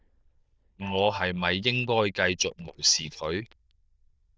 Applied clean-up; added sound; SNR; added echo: neural diffusion model UNIVERSE++.